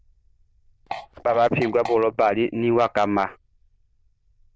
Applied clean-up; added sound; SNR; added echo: neural diffusion model UNIVERSE++.